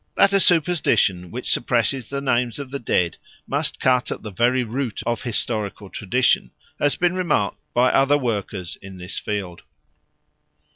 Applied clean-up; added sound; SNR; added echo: none; none; none; none.